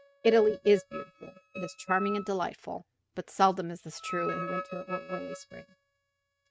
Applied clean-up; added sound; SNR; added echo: neural mask model RNNoise.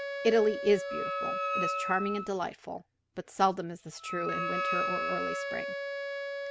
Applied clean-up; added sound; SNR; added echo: none; Wind instrument, woodwind instrument + Wind instrument, woodwind instrument; 2 dB; none.